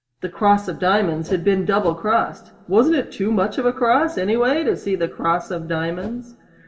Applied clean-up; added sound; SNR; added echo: none; Whoosh, swoosh, swish; 18 dB; reverberation time 1.8 s.